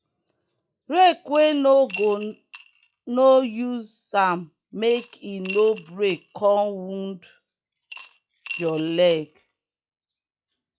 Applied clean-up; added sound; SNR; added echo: classical method log-MMSE.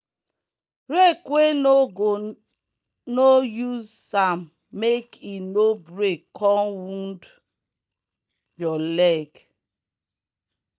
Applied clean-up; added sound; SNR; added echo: neural mask model DeepFilterNet 3.